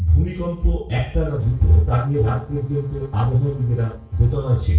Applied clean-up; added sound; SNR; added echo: neural separator model SepFormer DNS4.